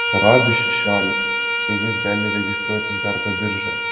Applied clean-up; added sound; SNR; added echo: none; Bowed string instrument; -1 dB; reverberation time 1.3 s.